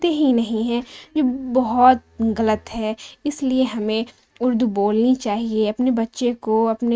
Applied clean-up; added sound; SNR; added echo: neural mask model RNNoise.